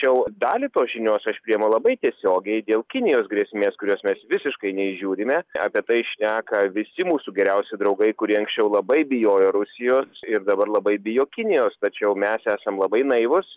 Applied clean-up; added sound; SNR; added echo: none; none; none; none.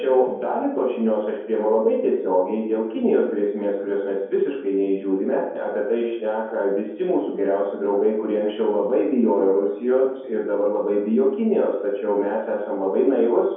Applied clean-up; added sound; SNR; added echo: none; none; none; reverberation time 0.9 s.